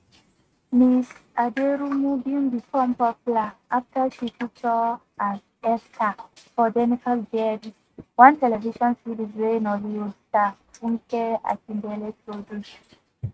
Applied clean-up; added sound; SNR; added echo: neural mask model RNNoise.